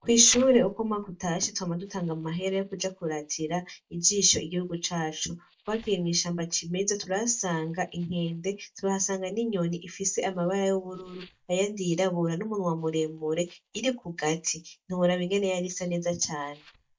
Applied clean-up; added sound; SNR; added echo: neural mask model DeepFilterNet 3.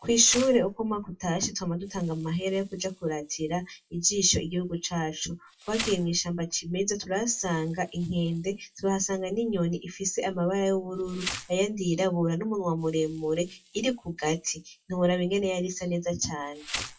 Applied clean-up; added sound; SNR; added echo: classical method WPE with log-MMSE.